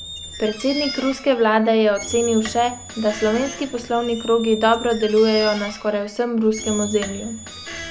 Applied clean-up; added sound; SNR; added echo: none; Squeak; 12 dB; none.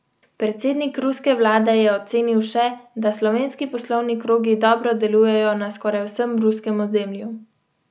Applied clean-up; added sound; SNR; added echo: none; none; none; none.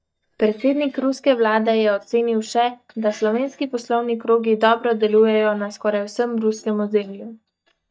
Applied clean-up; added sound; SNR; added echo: neural mask model DeepFilterNet 3.